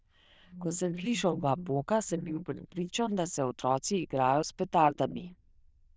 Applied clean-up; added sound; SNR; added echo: neural diffusion model UNIVERSE++.